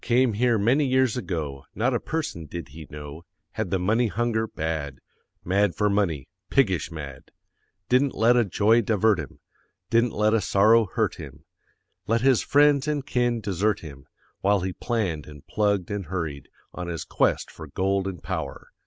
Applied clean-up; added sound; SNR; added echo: none; none; none; none.